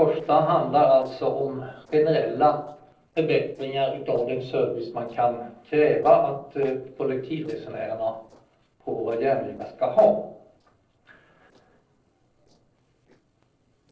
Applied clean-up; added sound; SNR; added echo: neural separator model SepFormer DNS4.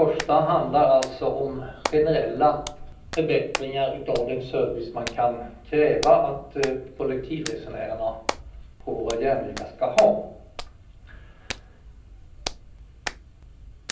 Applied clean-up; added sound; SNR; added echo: none; Hands; 13 dB; reverberation time 0.6 s.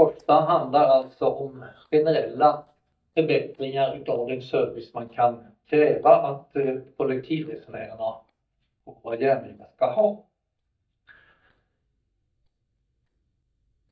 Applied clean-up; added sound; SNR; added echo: neural mask model DeepFilterNet 3.